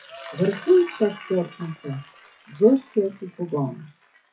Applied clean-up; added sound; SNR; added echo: classical method WPE with log-MMSE.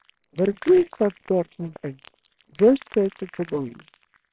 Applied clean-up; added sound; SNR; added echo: neural separator model SepFormer WHAMR!.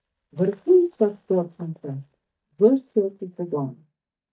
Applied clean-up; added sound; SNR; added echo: neural mask model DeepFilterNet 3.